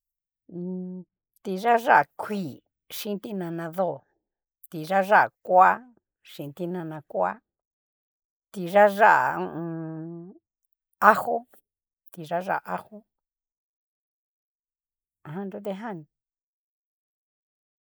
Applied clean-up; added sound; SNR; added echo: neural mask model Resemble Enhance denoiser.